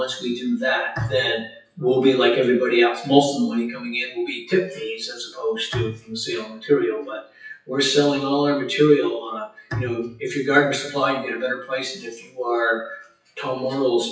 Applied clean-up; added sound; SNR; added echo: classical method WPE with log-MMSE.